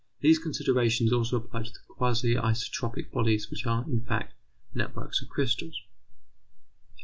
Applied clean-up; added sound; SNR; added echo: none; none; none; none.